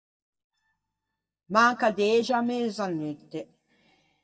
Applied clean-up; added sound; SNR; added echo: neural mask model DeepFilterNet 3.